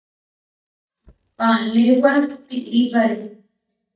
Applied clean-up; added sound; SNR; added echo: neural mask model DeepFilterNet 3.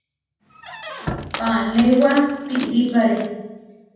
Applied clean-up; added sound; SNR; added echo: none; Squeak; 12 dB; reverberation time 1.2 s.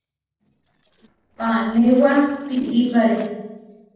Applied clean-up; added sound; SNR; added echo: neural separator model SepFormer DNS4.